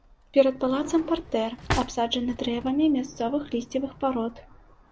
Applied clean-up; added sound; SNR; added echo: none; Drawer open or close; 12 dB; none.